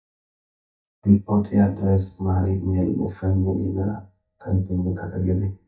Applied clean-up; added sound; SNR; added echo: neural mask model DeepFilterNet 3.